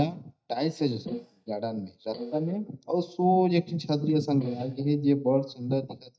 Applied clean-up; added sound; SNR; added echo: neural mask model DeepFilterNet 3.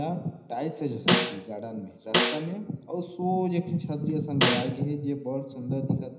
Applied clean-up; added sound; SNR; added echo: none; Snare drum; -2 dB; reverberation time 0.9 s.